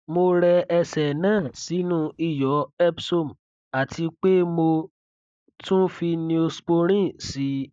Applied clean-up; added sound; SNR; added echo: neural mask model DeepFilterNet 3.